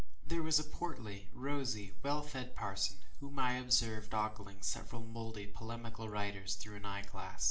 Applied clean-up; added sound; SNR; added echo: none; none; none; reverberation time 0.5 s.